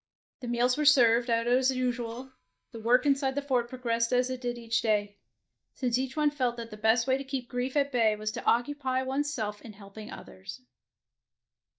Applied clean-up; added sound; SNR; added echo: neural mask model DeepFilterNet 3.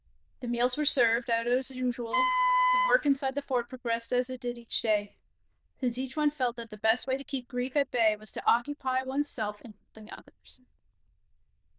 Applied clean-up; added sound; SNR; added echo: neural diffusion model UNIVERSE++.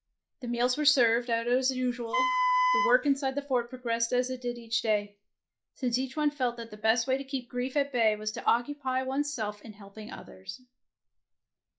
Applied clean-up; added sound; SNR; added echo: classical method log-MMSE.